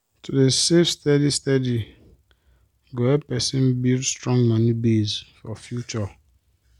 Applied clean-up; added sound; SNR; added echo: none; none; none; none.